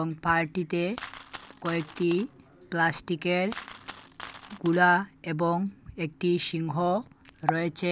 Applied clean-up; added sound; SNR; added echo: none; Coin (dropping); 14 dB; none.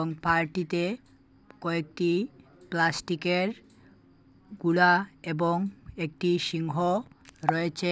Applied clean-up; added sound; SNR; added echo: none; none; none; none.